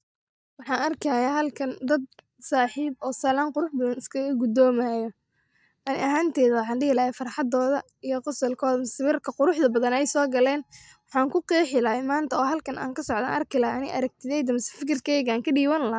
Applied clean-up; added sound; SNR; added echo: neural mask model DeepFilterNet 3.